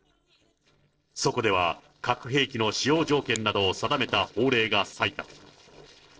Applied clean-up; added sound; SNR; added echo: neural separator model SepFormer DNS4.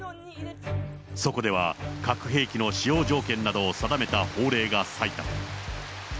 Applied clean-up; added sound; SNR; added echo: none; none; none; none.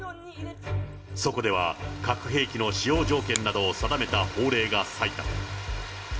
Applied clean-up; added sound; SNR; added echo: none; Finger snapping; 12 dB; reverberation time 0.5 s.